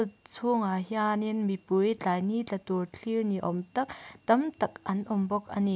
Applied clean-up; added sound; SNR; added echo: none; none; none; none.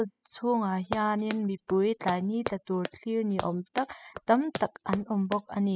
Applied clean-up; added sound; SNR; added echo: classical method spectral subtraction.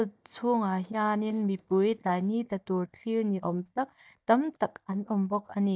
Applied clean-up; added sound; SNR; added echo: neural mask model DeepFilterNet 3.